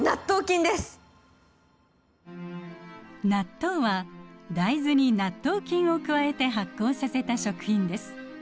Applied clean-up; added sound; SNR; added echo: none; none; none; none.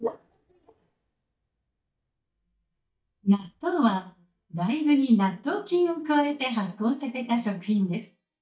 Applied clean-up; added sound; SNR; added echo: neural mask model DeepFilterNet 3.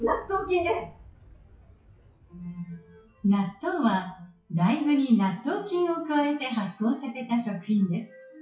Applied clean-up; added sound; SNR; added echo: classical method WPE with log-MMSE.